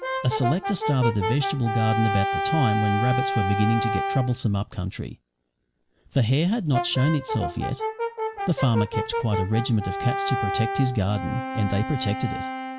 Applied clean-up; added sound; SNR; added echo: none; Brass instrument; 4 dB; none.